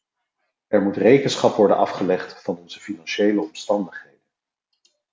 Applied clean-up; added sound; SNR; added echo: none; none; none; none.